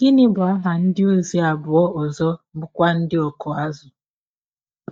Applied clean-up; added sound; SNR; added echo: neural mask model DeepFilterNet 3.